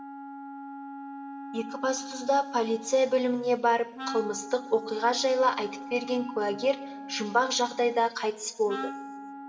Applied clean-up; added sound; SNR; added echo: none; Wind instrument, woodwind instrument; 12 dB; reverberation time 2.4 s.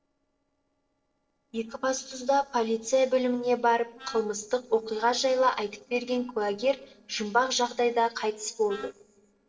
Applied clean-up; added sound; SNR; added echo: neural separator model SepFormer DNS4.